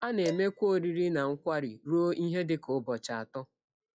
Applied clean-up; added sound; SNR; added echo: classical method log-MMSE.